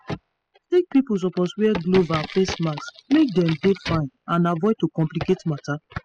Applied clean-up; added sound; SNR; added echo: classical method spectral subtraction.